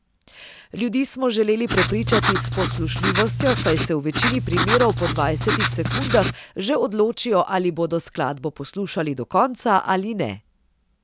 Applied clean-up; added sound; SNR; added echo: none; Writing; 0 dB; none.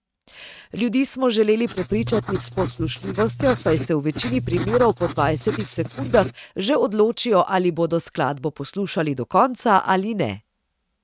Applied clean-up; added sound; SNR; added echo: neural mask model RNNoise.